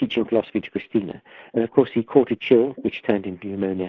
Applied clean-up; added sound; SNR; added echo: neural mask model Resemble Enhance denoiser.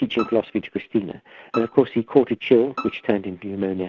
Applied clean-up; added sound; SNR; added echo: none; Bowed string instrument; 16 dB; none.